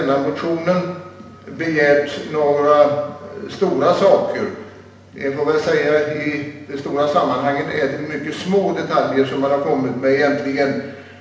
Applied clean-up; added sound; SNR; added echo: none; none; none; reverberation time 0.8 s.